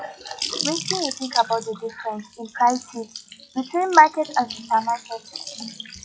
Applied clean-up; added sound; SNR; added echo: classical method log-MMSE.